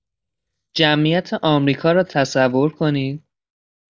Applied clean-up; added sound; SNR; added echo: neural mask model Resemble Enhance denoiser.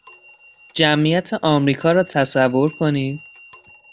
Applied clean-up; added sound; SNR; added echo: none; Clock; 18 dB; none.